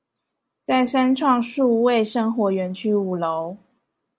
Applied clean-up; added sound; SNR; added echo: none; none; none; none.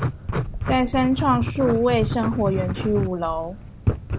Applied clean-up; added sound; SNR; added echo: none; Writing; 3 dB; none.